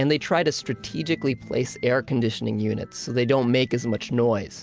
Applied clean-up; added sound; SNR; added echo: none; none; none; none.